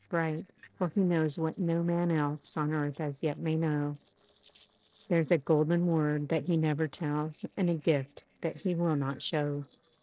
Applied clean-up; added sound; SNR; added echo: neural separator model SepFormer DNS4.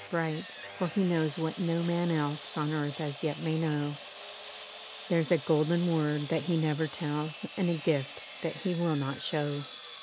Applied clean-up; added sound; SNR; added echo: none; Sawing; 14 dB; none.